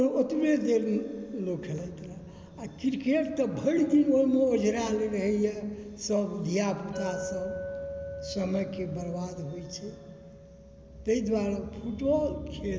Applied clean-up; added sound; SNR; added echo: none; Chink, clink; 15 dB; none.